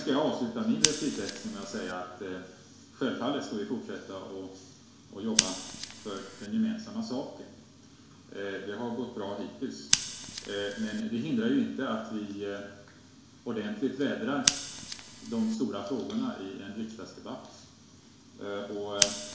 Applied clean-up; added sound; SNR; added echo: none; Scissors; 4 dB; reverberation time 0.7 s.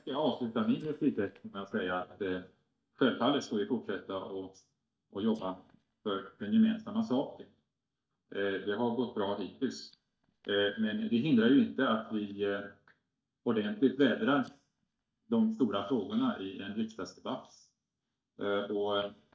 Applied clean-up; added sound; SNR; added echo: neural mask model DeepFilterNet 3.